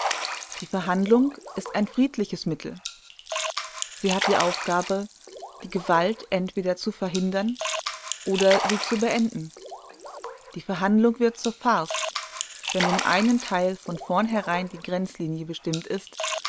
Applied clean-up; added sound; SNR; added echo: none; Splash, splatter; 7 dB; none.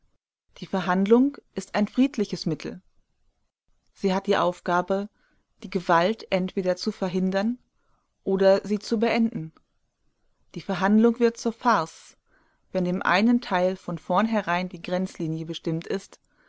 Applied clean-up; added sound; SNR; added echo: none; none; none; none.